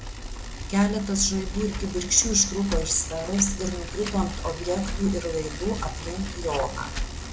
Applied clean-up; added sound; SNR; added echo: none; Bicycle; 6 dB; none.